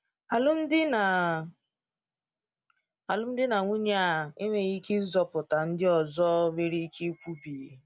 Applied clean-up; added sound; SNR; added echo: none; none; none; none.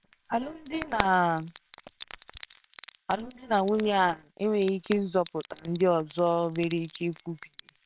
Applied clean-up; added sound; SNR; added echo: neural separator model SepFormer WHAMR!.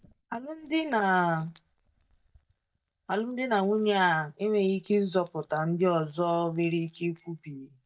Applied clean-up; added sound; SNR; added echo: neural mask model DeepFilterNet 3.